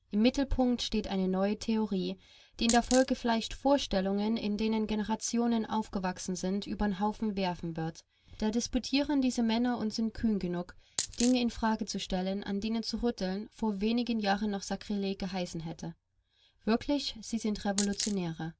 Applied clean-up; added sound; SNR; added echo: none; Coin (dropping); 5 dB; none.